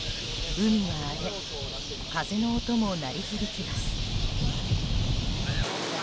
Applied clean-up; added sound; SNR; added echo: none; Bird; 7 dB; none.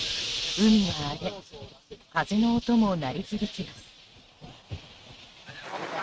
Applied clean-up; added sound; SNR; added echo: neural mask model RNNoise.